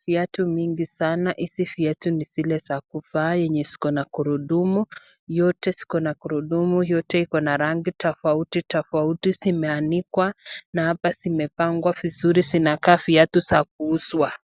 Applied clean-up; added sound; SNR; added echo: none; none; none; none.